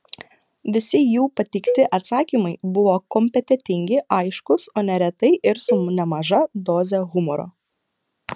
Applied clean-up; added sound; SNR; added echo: none; Cowbell; 9 dB; none.